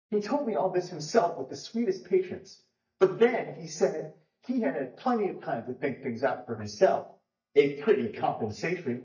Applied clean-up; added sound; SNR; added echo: neural mask model DeepFilterNet 3.